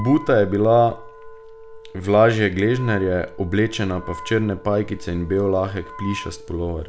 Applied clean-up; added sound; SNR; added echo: none; Wind instrument, woodwind instrument; 19 dB; none.